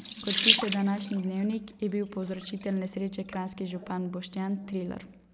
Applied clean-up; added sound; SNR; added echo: none; Sink (filling or washing) / Water tap, faucet; 3 dB; none.